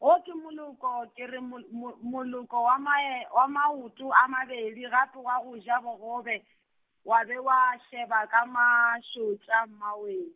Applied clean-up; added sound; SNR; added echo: none; none; none; none.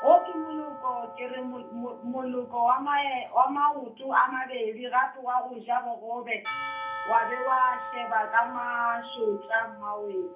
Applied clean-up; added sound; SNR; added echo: none; Church bell / Percussion; 12 dB; reverberation time 0.3 s.